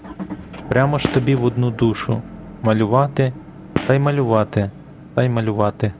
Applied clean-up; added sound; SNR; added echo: none; Motor vehicle (road) / Engine + Gunshot, gunfire; 12 dB; none.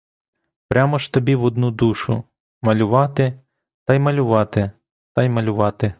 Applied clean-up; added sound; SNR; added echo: none; none; none; none.